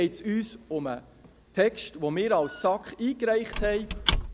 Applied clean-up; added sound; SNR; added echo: none; Squeak / Wood; 7 dB; none.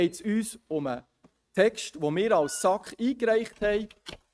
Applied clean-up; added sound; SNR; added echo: neural mask model RNNoise.